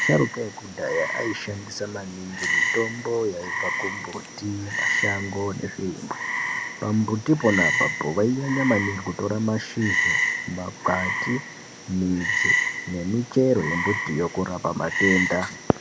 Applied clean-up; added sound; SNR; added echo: none; Frog; 2 dB; none.